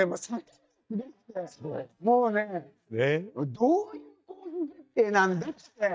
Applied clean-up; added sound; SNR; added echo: neural mask model DeepFilterNet 3.